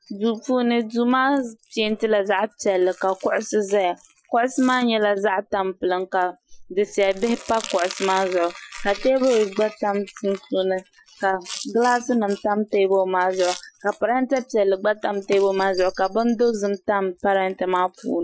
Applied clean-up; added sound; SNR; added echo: classical method Wiener filter.